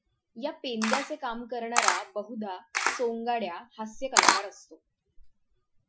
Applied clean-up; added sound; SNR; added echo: classical method Wiener filter.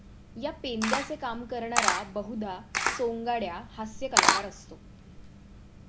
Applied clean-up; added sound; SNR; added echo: none; Camera; -3 dB; none.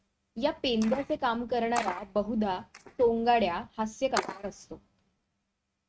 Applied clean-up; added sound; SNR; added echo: neural mask model RNNoise.